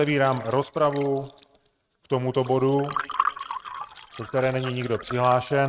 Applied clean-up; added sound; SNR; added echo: neural mask model RNNoise.